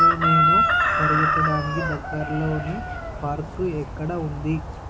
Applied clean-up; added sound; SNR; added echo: none; Chicken, rooster; -4 dB; none.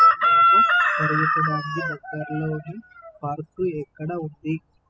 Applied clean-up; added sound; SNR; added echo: classical method spectral subtraction.